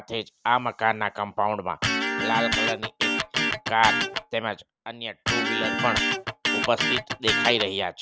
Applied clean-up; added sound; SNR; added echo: none; Electric guitar; -1 dB; none.